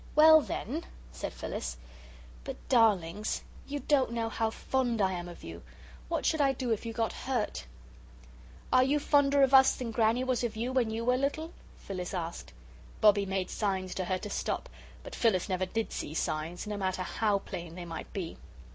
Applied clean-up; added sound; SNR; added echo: none; none; none; none.